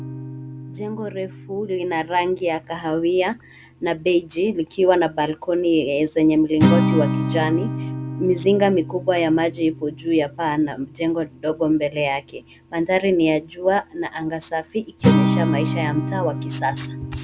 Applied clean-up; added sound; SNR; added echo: none; Acoustic guitar; 5 dB; none.